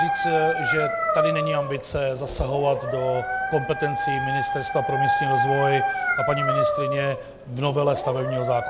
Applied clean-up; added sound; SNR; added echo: none; Dog; -1 dB; none.